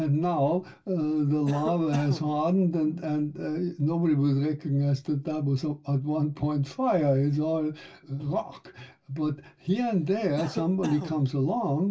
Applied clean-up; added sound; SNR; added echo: none; Cough; 15 dB; reverberation time 0.1 s.